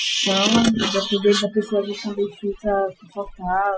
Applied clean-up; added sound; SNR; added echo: classical method Wiener filter.